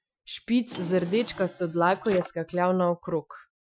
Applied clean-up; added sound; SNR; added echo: classical method Wiener filter.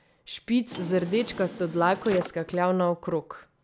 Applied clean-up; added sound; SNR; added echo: none; Drawer open or close; 15 dB; none.